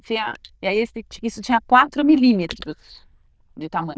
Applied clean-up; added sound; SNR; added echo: neural diffusion model UNIVERSE++.